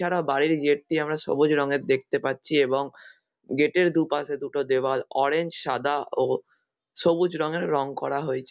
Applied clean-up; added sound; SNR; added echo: none; none; none; none.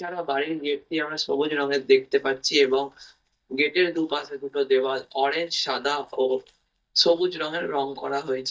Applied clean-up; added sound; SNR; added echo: neural mask model DeepFilterNet 3.